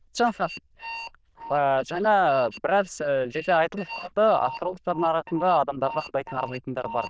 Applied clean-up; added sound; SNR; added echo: neural diffusion model UNIVERSE++.